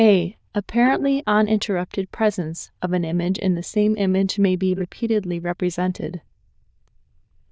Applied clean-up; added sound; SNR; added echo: neural diffusion model UNIVERSE++.